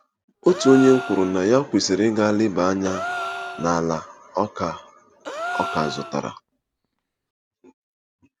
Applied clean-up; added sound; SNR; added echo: none; Gasp; 11 dB; none.